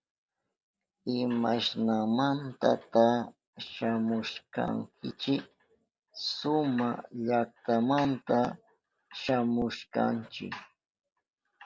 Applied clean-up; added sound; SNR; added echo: none; none; none; none.